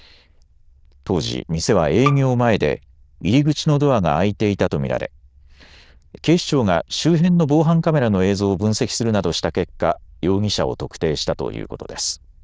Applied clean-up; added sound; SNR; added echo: neural diffusion model UNIVERSE++.